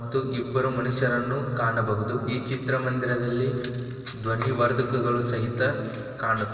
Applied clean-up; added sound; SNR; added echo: none; none; none; reverberation time 2.6 s.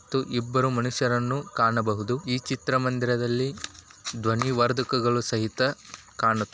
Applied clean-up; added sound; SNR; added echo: none; none; none; none.